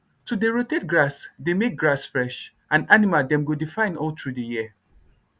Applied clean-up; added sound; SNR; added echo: none; none; none; none.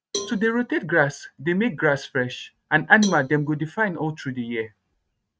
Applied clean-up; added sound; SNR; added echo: neural mask model RNNoise.